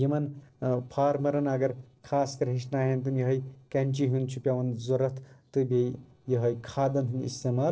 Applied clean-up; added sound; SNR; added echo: neural separator model SepFormer DNS4.